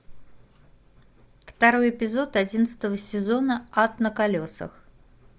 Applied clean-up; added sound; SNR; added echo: none; none; none; none.